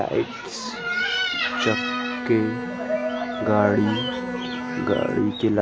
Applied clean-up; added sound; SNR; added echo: none; Bowed string instrument; 8 dB; none.